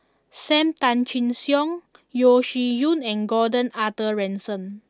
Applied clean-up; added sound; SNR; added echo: none; none; none; none.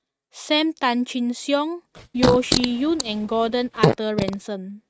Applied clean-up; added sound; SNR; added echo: neural mask model RNNoise.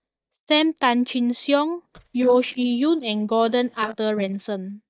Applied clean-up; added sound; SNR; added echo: neural mask model DeepFilterNet 3.